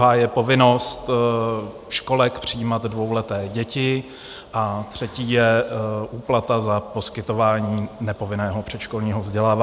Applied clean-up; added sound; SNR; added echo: none; none; none; none.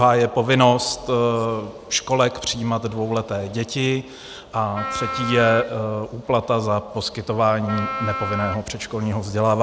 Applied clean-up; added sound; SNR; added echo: none; Wind instrument, woodwind instrument; 7 dB; none.